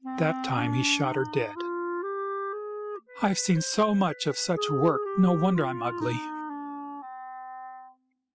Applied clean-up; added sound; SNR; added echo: classical method spectral subtraction.